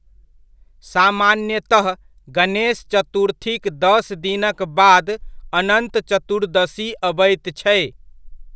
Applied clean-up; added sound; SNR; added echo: none; none; none; none.